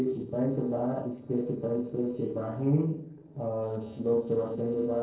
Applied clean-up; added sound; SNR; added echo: neural separator model SepFormer DNS4.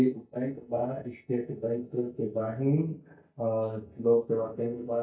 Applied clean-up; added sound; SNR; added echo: neural mask model DeepFilterNet 3.